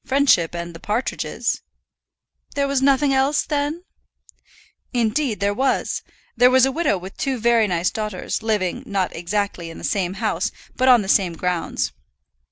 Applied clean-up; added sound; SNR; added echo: none; none; none; none.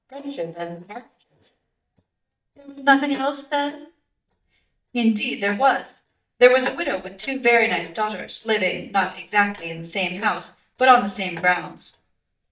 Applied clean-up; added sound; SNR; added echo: neural mask model DeepFilterNet 3.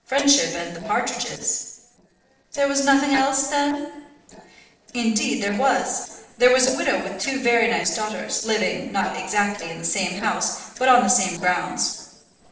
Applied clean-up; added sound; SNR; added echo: neural separator model SepFormer DNS4.